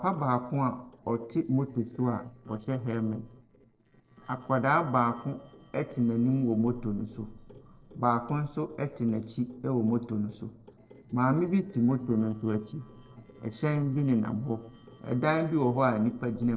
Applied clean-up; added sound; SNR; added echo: neural separator model SepFormer DNS4.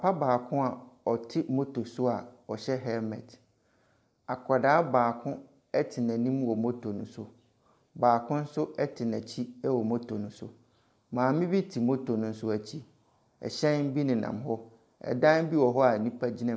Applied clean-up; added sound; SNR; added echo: none; none; none; none.